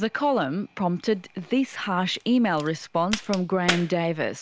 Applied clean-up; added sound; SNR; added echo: none; Crack; 11 dB; none.